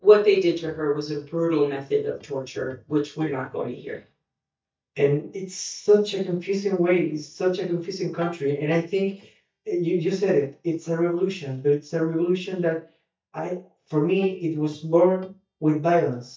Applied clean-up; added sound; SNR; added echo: neural mask model DeepFilterNet 3.